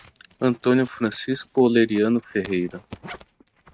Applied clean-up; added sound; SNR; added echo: neural mask model RNNoise.